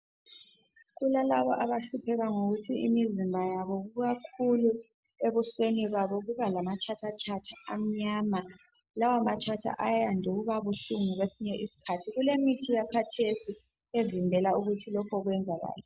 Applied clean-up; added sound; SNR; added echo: none; none; none; none.